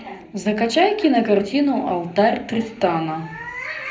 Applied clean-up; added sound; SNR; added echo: none; none; none; reverberation time 0.5 s.